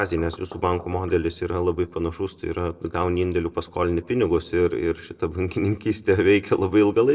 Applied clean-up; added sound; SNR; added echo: neural separator model SepFormer DNS4.